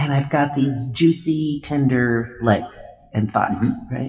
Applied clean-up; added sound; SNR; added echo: classical method WPE with log-MMSE.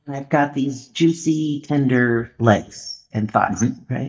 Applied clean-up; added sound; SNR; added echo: neural mask model DeepFilterNet 3.